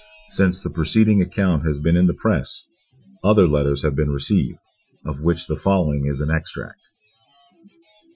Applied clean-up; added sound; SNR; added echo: classical method Wiener filter.